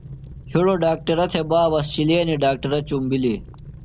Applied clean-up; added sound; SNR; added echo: none; Fire; 17 dB; none.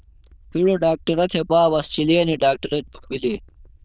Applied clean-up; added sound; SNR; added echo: neural diffusion model UNIVERSE++.